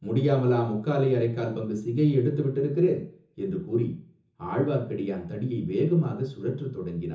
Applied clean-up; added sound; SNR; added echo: none; none; none; reverberation time 0.5 s.